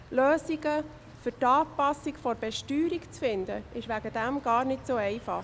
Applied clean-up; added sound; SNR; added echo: none; Insect; 20 dB; none.